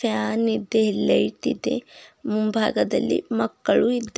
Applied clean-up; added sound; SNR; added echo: none; none; none; none.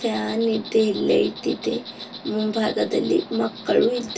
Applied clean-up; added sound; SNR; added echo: none; Insect; 14 dB; reverberation time 0.1 s.